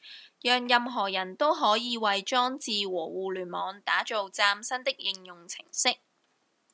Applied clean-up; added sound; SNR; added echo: none; none; none; none.